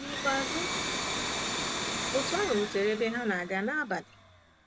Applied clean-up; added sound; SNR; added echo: none; Domestic sounds, home sounds; 2 dB; none.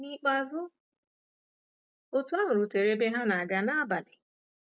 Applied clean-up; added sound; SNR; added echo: none; none; none; none.